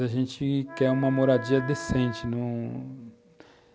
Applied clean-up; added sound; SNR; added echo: none; Wind instrument, woodwind instrument; 12 dB; none.